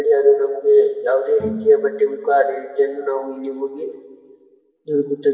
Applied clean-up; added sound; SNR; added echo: none; Bowed string instrument; 16 dB; reverberation time 1.7 s.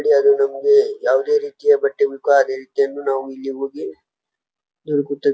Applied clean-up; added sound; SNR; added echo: none; none; none; none.